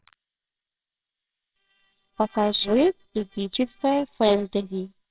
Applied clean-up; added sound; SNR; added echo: neural separator model SepFormer WHAMR!.